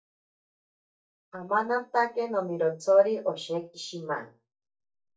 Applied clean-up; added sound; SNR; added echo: neural mask model DeepFilterNet 3.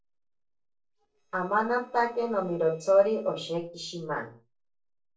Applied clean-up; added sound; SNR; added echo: neural separator model SepFormer DNS4.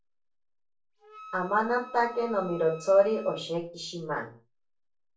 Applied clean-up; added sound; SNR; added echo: none; Wind instrument, woodwind instrument; 19 dB; reverberation time 0.3 s.